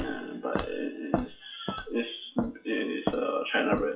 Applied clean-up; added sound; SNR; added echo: classical method WPE with log-MMSE.